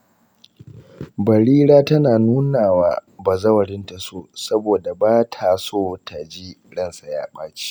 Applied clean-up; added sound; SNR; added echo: none; none; none; none.